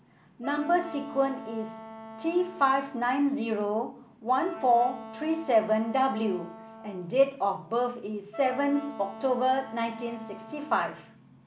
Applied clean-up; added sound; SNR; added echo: none; Wind instrument, woodwind instrument; 15 dB; none.